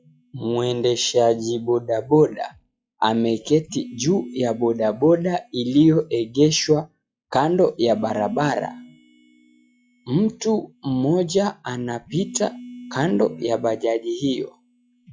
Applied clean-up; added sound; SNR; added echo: classical method log-MMSE.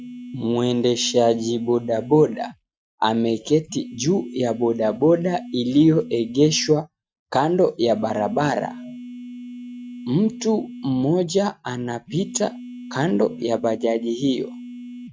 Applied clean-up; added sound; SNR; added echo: neural mask model RNNoise.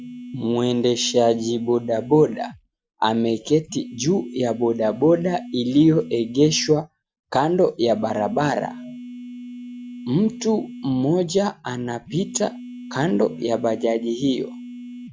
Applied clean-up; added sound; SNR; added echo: none; Telephone; 15 dB; none.